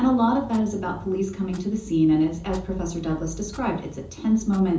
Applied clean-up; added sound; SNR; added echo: none; Clock; 17 dB; reverberation time 0.6 s.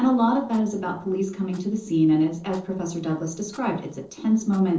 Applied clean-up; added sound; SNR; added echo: neural separator model SepFormer DNS4.